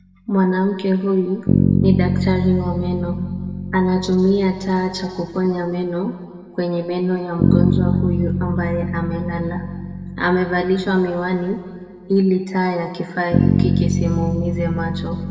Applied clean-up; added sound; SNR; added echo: none; Bass guitar; 1 dB; reverberation time 1.7 s.